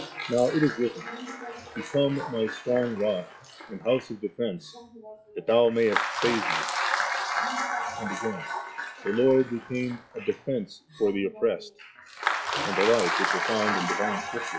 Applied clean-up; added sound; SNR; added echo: classical method log-MMSE.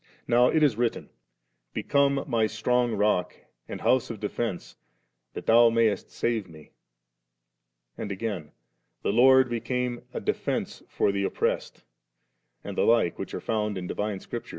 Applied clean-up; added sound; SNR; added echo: none; none; none; none.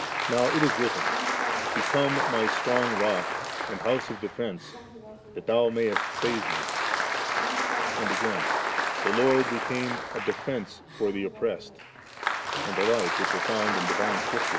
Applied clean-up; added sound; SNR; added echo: none; Applause; 0 dB; none.